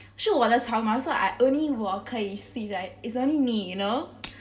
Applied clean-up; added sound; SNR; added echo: none; none; none; reverberation time 1.7 s.